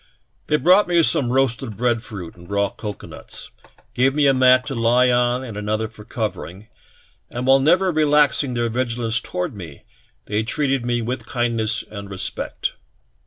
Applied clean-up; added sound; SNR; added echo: none; none; none; none.